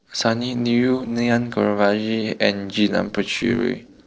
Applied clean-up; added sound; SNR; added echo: neural separator model SepFormer DNS4.